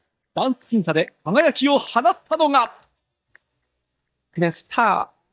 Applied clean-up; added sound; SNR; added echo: neural mask model DeepFilterNet 3.